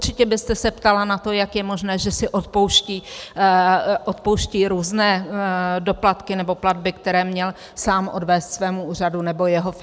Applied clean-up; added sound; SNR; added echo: none; none; none; none.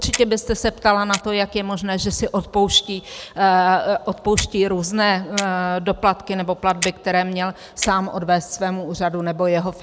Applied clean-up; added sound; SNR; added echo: none; Clock; 12 dB; none.